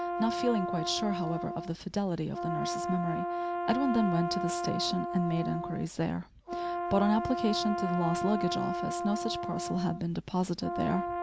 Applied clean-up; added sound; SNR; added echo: none; Brass instrument; 3 dB; none.